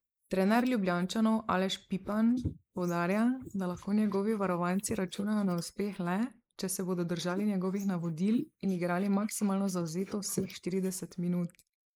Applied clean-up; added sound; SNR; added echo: neural mask model Resemble Enhance denoiser.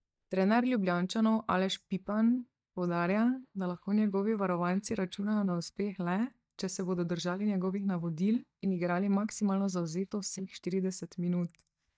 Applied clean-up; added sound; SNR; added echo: neural mask model DeepFilterNet 3.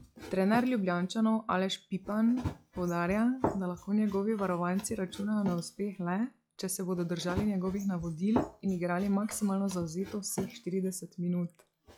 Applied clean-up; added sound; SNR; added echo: classical method log-MMSE.